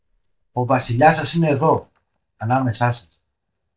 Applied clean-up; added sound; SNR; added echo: neural mask model DeepFilterNet 3.